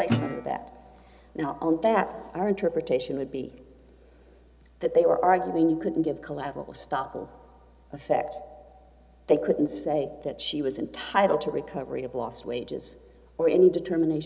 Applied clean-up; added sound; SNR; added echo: none; Guitar; 5 dB; none.